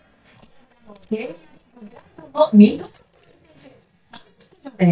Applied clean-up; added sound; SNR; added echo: neural mask model DeepFilterNet 3.